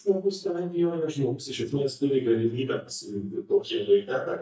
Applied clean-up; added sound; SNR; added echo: neural mask model DeepFilterNet 3.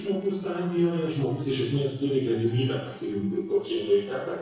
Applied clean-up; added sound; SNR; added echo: neural separator model SepFormer DNS4.